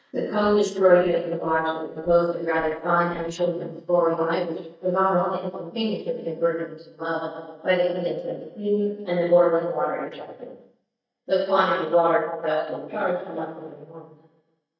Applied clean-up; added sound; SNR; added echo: neural mask model DeepFilterNet 3.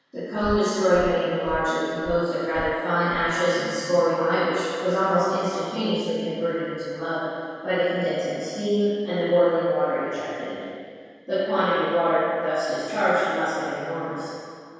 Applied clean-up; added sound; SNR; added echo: none; Breathing; 16 dB; reverberation time 2.2 s.